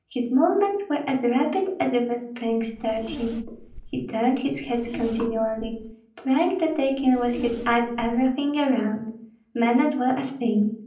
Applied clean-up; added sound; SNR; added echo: none; Zipper (clothing); 16 dB; reverberation time 0.6 s.